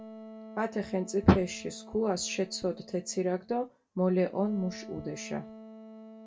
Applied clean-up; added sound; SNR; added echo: none; Wind instrument, woodwind instrument; 17 dB; reverberation time 0.2 s.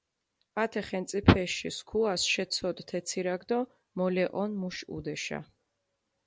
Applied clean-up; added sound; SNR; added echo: none; none; none; none.